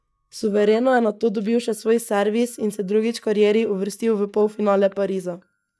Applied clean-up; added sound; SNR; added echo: neural mask model DeepFilterNet 3.